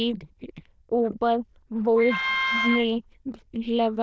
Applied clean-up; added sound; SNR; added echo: neural diffusion model UNIVERSE++.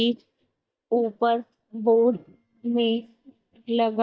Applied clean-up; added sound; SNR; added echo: neural mask model DeepFilterNet 3.